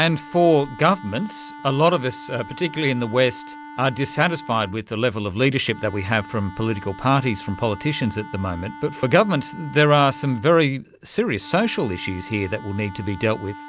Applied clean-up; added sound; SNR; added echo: none; Wind instrument, woodwind instrument; 17 dB; none.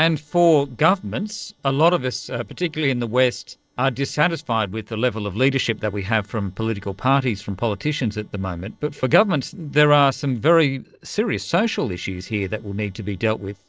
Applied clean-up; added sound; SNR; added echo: neural separator model SepFormer DNS4.